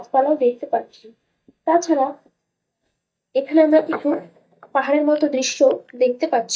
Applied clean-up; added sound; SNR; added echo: neural mask model DeepFilterNet 3.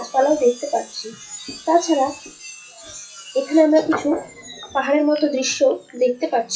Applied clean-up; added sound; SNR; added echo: classical method WPE with log-MMSE.